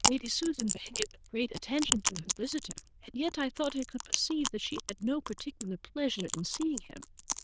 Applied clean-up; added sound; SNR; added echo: neural diffusion model UNIVERSE++.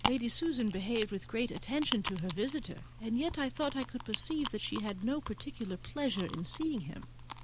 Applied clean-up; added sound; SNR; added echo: none; Chewing, mastication; 2 dB; none.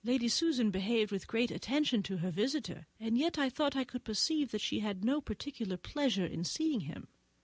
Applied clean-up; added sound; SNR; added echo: none; none; none; none.